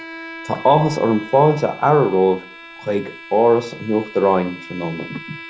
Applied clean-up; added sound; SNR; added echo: none; Bowed string instrument; 17 dB; none.